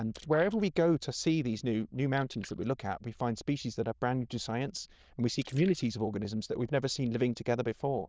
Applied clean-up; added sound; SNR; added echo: neural diffusion model UNIVERSE++.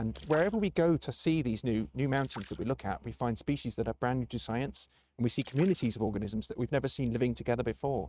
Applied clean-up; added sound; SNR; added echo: neural mask model RNNoise.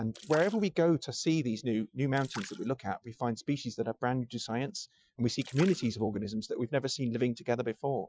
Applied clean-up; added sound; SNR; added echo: classical method Wiener filter.